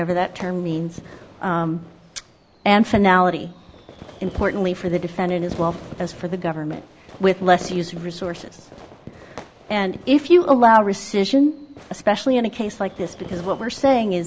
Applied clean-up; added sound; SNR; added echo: none; Fireworks; 19 dB; none.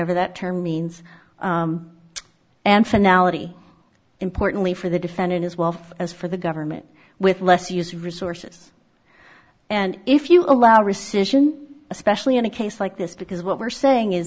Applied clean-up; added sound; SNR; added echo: none; none; none; none.